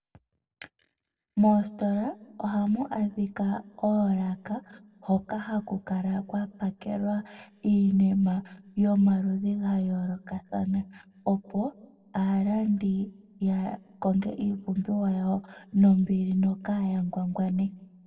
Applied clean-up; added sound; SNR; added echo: none; none; none; reverberation time 0.8 s.